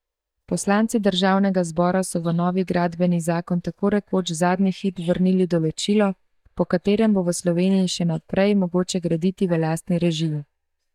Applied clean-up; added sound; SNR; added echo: neural mask model DeepFilterNet 3.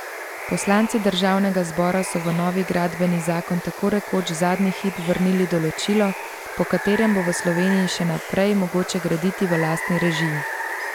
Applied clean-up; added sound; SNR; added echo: none; Water; 9 dB; none.